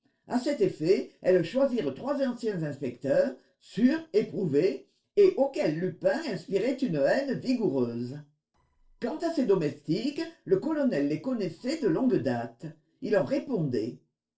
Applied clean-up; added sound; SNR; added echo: neural separator model SepFormer DNS4.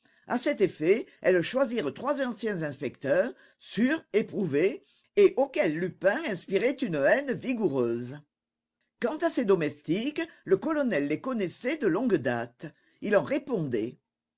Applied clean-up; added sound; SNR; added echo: none; none; none; none.